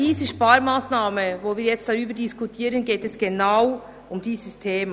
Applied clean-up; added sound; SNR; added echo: none; none; none; none.